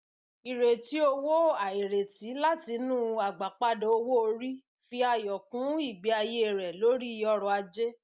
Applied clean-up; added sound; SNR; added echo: none; none; none; none.